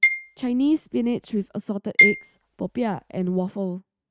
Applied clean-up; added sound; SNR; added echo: neural mask model RNNoise.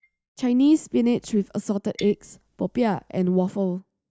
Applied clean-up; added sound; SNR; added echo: neural mask model DeepFilterNet 3.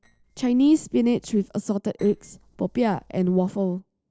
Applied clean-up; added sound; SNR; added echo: neural separator model SepFormer DNS4.